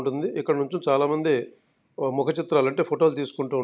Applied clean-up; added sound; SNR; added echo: none; none; none; none.